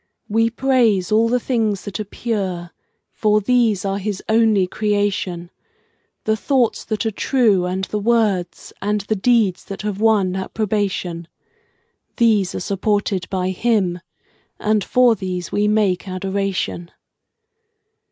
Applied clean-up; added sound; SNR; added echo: neural mask model Resemble Enhance denoiser.